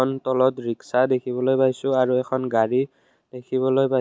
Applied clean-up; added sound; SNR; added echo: none; none; none; none.